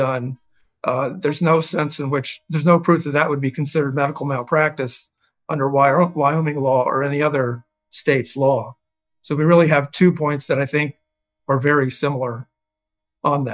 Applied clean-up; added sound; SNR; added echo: neural mask model DeepFilterNet 3.